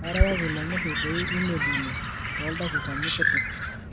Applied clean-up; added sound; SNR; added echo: none; Bird; -5 dB; none.